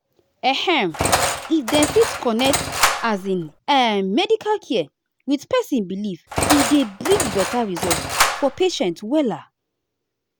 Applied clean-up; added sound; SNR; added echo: none; Engine; 1 dB; none.